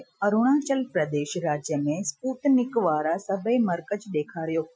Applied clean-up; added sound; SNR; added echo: classical method Wiener filter.